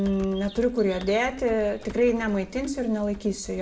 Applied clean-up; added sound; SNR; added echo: none; Computer keyboard; 17 dB; reverberation time 0.4 s.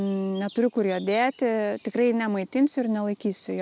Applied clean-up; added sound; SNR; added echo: none; none; none; none.